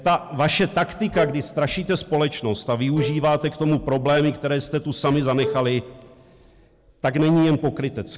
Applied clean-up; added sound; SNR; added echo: none; Bowed string instrument; 11 dB; none.